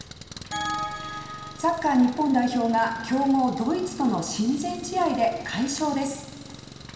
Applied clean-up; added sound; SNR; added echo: none; Engine; 17 dB; reverberation time 1.4 s.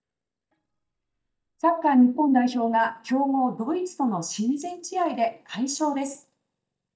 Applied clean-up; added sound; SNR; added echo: neural mask model DeepFilterNet 3.